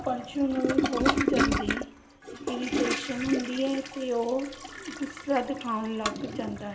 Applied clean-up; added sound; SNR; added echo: none; Toilet flush; 0 dB; none.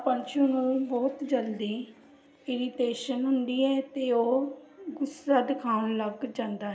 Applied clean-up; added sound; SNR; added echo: none; none; none; none.